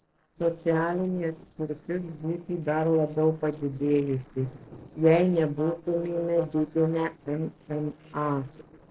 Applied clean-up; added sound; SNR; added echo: neural separator model SepFormer DNS4.